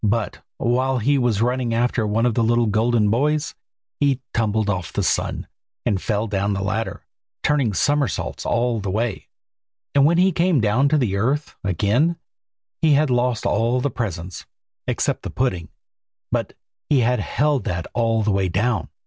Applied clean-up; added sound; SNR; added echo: none; none; none; none.